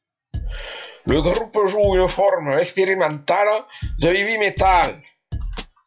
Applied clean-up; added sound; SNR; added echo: classical method log-MMSE.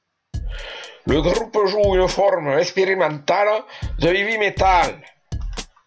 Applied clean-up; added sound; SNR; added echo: none; Drum kit; 10 dB; none.